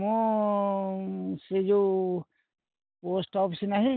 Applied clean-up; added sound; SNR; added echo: none; none; none; none.